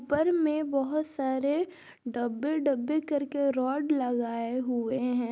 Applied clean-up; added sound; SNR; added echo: none; none; none; none.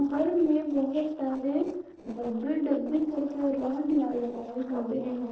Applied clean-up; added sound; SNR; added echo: neural separator model SepFormer DNS4.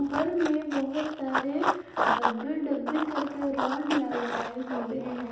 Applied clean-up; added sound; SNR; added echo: none; Run; 2 dB; reverberation time 0.8 s.